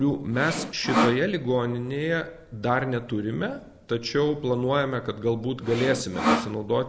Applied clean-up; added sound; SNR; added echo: none; Sawing; 1 dB; none.